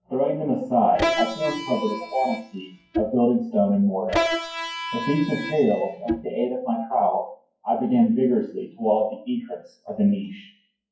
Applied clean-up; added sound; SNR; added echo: classical method WPE with log-MMSE.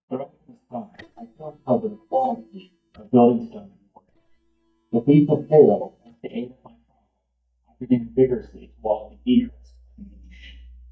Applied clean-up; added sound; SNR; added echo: neural mask model DeepFilterNet 3.